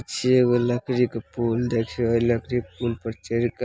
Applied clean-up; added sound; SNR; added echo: none; none; none; none.